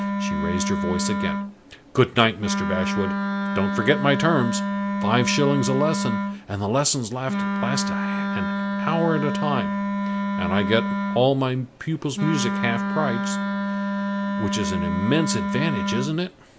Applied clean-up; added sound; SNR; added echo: none; Wind instrument, woodwind instrument; 1 dB; none.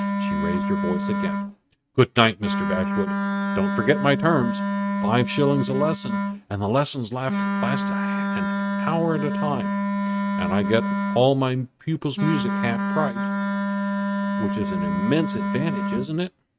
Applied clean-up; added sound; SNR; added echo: neural mask model RNNoise.